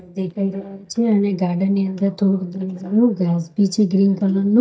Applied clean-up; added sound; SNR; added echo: neural mask model DeepFilterNet 3.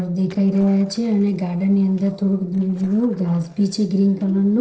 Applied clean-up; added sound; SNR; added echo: neural separator model SepFormer DNS4.